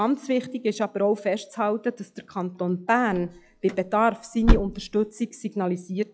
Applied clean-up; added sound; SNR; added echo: classical method log-MMSE.